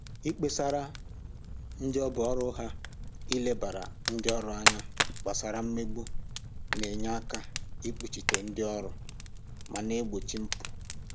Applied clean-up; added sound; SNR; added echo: none; Fire; -1 dB; none.